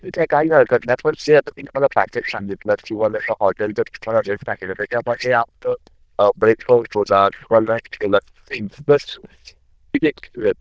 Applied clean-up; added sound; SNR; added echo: neural diffusion model UNIVERSE++.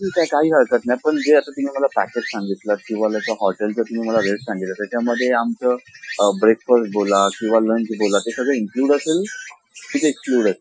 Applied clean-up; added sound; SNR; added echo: classical method Wiener filter.